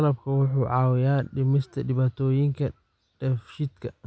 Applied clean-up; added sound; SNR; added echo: none; none; none; none.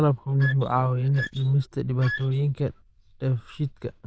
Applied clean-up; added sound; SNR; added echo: neural diffusion model UNIVERSE++.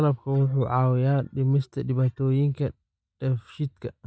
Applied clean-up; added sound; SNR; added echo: neural mask model DeepFilterNet 3.